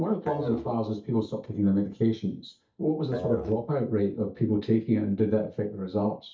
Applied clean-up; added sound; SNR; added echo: neural mask model DeepFilterNet 3.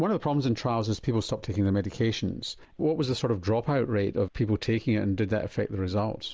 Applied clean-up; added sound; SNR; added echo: none; none; none; none.